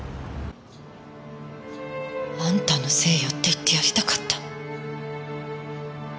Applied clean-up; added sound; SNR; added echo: none; none; none; none.